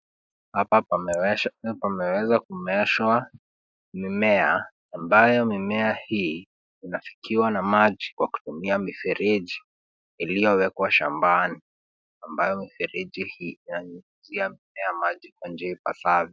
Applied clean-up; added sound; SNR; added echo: neural mask model Resemble Enhance denoiser.